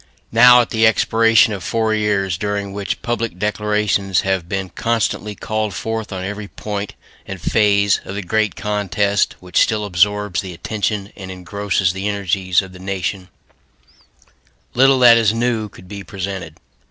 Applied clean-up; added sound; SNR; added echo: none; none; none; none.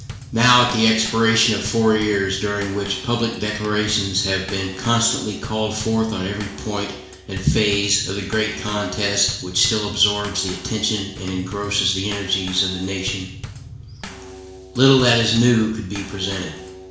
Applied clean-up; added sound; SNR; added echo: none; Bass drum / Snare drum / Drum kit; 14 dB; reverberation time 0.7 s.